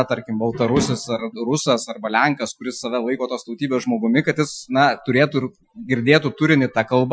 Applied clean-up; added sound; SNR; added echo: classical method Wiener filter.